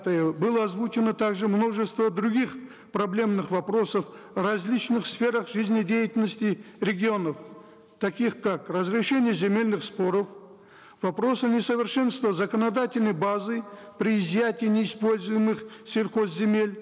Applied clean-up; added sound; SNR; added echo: none; none; none; none.